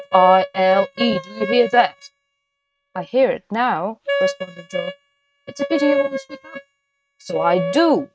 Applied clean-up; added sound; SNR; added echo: neural mask model RNNoise.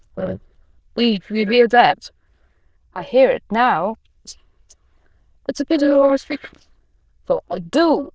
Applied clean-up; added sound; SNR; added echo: neural diffusion model UNIVERSE++.